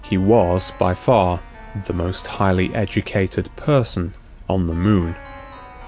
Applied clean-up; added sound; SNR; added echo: none; Keyboard (musical); 18 dB; none.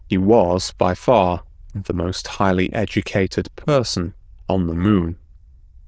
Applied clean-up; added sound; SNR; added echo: neural diffusion model UNIVERSE++.